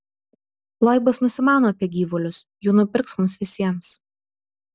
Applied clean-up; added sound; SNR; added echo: none; none; none; none.